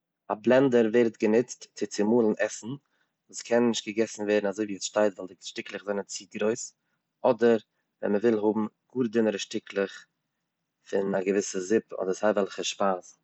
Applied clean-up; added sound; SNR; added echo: none; none; none; none.